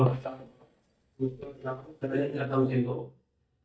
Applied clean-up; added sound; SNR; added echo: neural mask model DeepFilterNet 3.